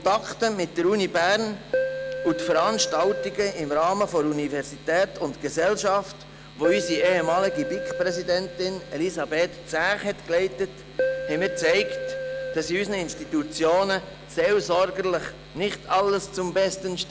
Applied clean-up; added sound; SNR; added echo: none; Keyboard (musical); 7 dB; none.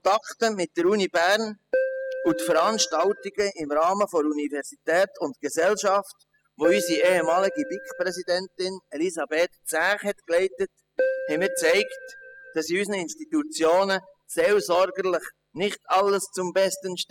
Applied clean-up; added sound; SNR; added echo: classical method spectral subtraction.